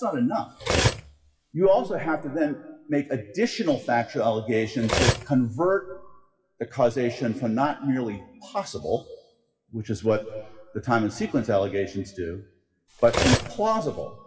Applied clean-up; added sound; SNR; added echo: classical method WPE with log-MMSE.